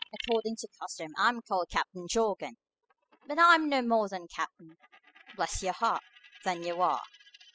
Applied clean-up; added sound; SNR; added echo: classical method spectral subtraction.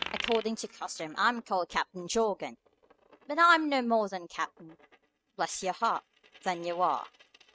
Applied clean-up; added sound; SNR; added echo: neural mask model RNNoise.